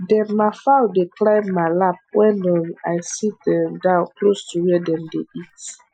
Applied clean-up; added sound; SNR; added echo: classical method Wiener filter.